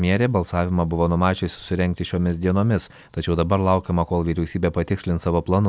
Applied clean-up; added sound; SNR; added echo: none; none; none; none.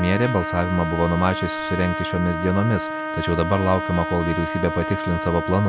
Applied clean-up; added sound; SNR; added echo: none; Trumpet; 5 dB; none.